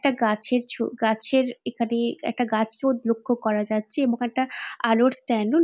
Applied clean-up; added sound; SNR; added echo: none; none; none; none.